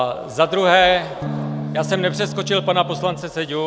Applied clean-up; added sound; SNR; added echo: none; Electric guitar / Strum; 8 dB; none.